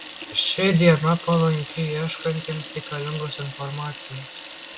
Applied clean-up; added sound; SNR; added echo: none; Sink (filling or washing) / Water tap, faucet; 13 dB; none.